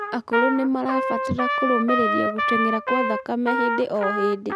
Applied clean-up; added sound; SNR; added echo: none; Trumpet; 1 dB; none.